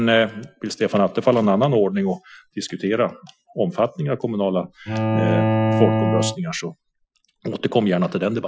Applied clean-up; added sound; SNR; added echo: classical method Wiener filter.